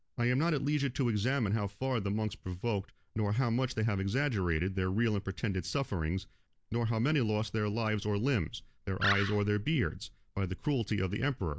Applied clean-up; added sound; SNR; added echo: none; Animal; 4 dB; none.